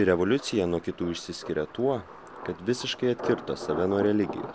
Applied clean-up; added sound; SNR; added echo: none; Thunder; 12 dB; none.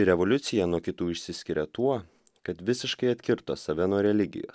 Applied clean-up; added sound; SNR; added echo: none; none; none; none.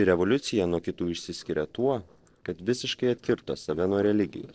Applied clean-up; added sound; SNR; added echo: neural separator model SepFormer DNS4.